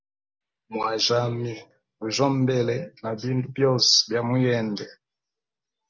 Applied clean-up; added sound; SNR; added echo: none; none; none; none.